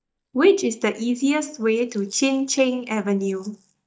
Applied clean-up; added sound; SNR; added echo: neural mask model DeepFilterNet 3.